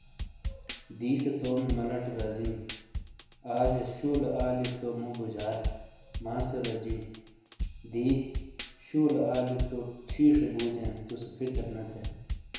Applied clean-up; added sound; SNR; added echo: none; Drum / Drum kit; 7 dB; reverberation time 1.0 s.